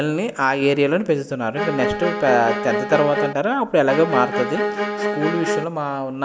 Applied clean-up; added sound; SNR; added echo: none; Bowed string instrument; 2 dB; none.